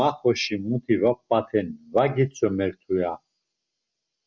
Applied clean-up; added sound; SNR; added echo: none; none; none; none.